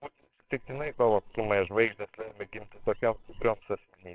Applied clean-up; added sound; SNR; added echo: neural separator model SepFormer WHAMR!.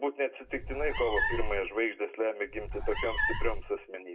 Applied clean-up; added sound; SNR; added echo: none; Meow; 0 dB; reverberation time 0.2 s.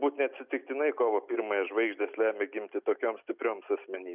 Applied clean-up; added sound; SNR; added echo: none; none; none; none.